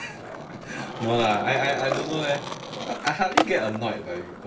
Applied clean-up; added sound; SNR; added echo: none; Skateboard; 4 dB; reverberation time 0.2 s.